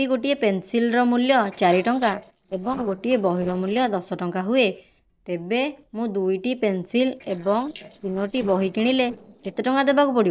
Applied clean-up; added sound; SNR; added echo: neural separator model SepFormer DNS4.